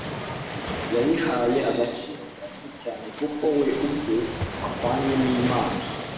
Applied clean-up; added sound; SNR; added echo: none; Waves, surf; 7 dB; reverberation time 0.9 s.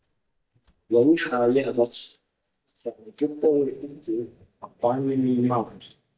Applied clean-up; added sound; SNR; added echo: neural mask model DeepFilterNet 3.